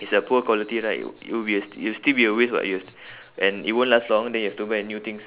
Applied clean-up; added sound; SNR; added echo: none; none; none; none.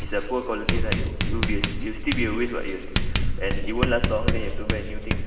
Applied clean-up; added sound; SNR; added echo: none; Writing; -5 dB; reverberation time 2.8 s.